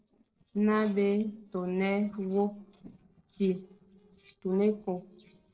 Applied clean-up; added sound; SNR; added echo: neural separator model SepFormer DNS4.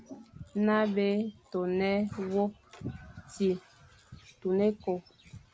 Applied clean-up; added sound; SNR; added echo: none; none; none; none.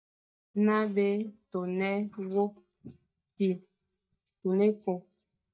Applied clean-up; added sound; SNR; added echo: neural mask model DeepFilterNet 3.